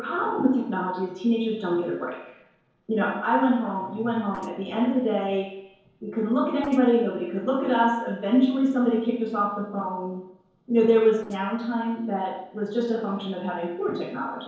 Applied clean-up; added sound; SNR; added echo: neural separator model SepFormer DNS4.